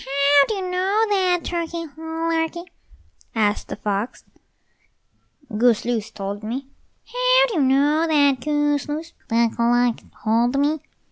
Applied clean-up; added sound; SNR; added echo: none; none; none; none.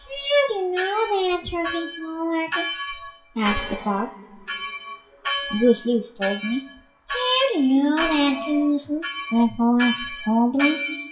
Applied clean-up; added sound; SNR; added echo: classical method WPE with log-MMSE.